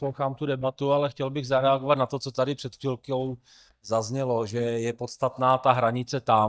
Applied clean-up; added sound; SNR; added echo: neural mask model DeepFilterNet 3.